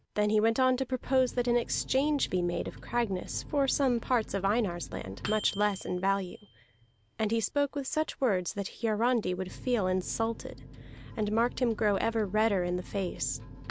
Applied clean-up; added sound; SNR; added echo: none; Microwave oven; 16 dB; none.